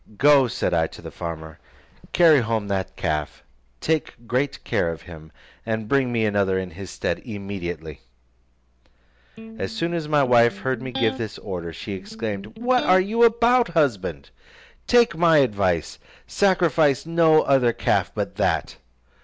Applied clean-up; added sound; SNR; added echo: none; Electric guitar; 13 dB; none.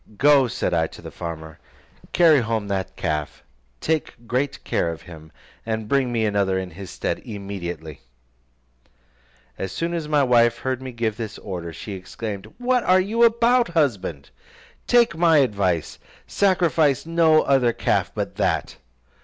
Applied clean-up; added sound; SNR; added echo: none; none; none; none.